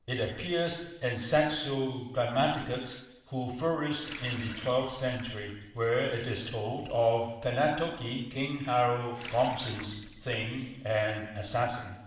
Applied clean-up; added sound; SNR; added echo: neural separator model SepFormer DNS4.